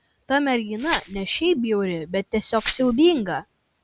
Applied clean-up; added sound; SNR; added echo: none; Glass; 11 dB; none.